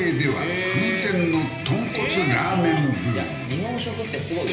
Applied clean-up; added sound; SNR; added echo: none; none; none; reverberation time 1.4 s.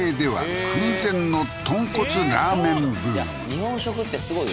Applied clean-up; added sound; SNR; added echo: none; none; none; none.